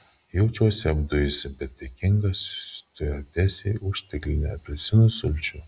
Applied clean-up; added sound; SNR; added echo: none; none; none; none.